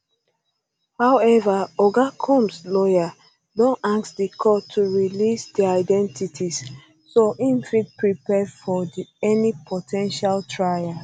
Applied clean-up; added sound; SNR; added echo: none; none; none; none.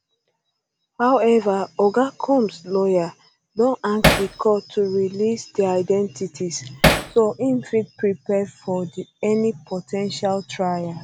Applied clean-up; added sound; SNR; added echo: none; Hammer; -3 dB; none.